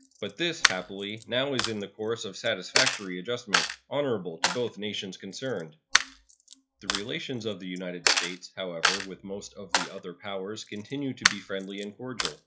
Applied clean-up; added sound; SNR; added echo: classical method log-MMSE.